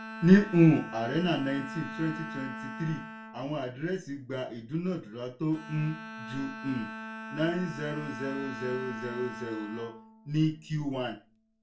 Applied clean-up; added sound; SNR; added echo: none; Bowed string instrument; 12 dB; reverberation time 0.3 s.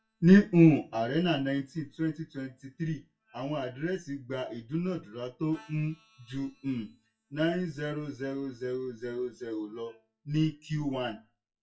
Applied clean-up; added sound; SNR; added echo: classical method WPE with log-MMSE.